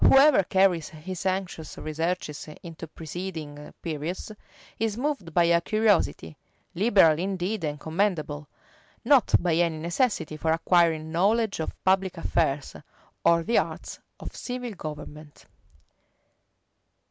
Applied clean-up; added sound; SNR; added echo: none; none; none; none.